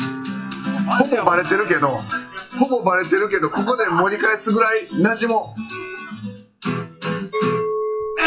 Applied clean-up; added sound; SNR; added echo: classical method WPE with log-MMSE.